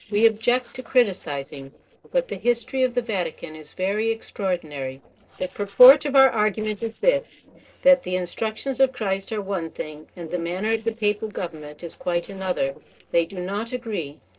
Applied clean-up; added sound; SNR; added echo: neural separator model SepFormer DNS4.